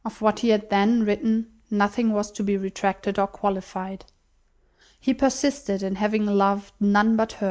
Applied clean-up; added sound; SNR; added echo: none; none; none; none.